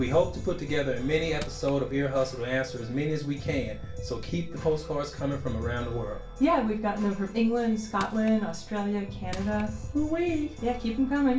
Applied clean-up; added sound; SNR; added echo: none; Crushing; 18 dB; reverberation time 0.3 s.